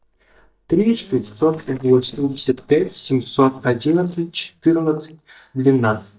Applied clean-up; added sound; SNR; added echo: neural mask model DeepFilterNet 3.